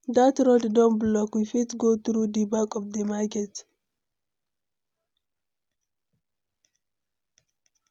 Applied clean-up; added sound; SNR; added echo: none; none; none; none.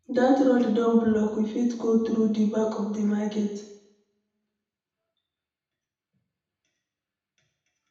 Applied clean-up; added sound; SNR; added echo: none; none; none; reverberation time 0.9 s.